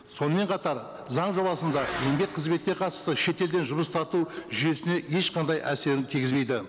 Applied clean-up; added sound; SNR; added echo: none; Motorcycle / Accelerating, revving, vroom; 16 dB; none.